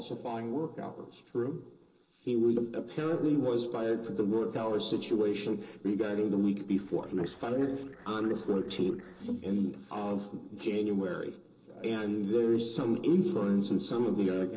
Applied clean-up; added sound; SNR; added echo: neural separator model SepFormer DNS4.